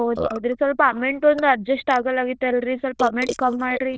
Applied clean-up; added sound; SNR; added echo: neural diffusion model UNIVERSE++.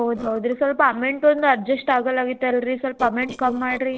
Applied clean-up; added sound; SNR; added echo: neural separator model SepFormer DNS4.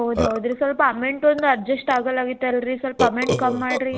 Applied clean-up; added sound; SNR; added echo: none; Burping, eructation; 8 dB; none.